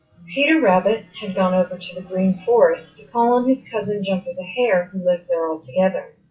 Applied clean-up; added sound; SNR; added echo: classical method WPE with log-MMSE.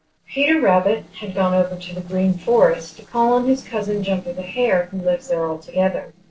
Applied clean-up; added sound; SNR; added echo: neural separator model SepFormer DNS4.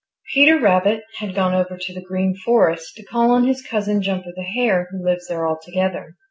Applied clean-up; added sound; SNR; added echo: none; none; none; none.